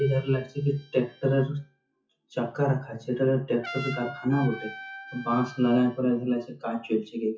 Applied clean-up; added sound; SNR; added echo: classical method WPE with log-MMSE.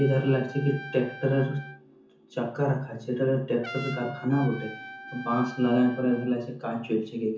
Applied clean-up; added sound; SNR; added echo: none; Trumpet; 16 dB; reverberation time 0.6 s.